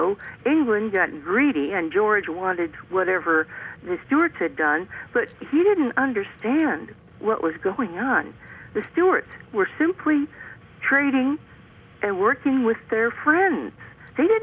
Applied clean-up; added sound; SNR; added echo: none; none; none; none.